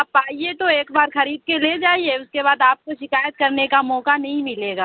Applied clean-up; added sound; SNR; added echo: none; none; none; none.